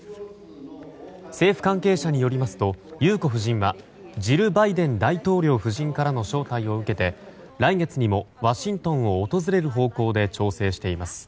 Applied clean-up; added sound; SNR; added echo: none; none; none; none.